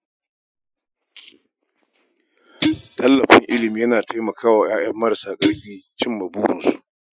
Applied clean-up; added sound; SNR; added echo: classical method Wiener filter.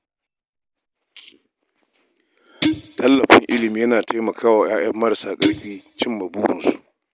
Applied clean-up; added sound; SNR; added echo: none; Guitar + Hi-hat; 6 dB; none.